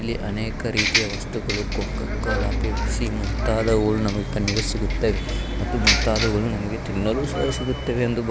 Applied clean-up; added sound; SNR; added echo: none; Bus; 0 dB; none.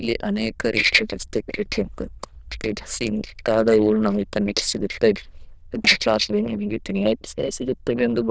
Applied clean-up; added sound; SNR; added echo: neural diffusion model UNIVERSE++.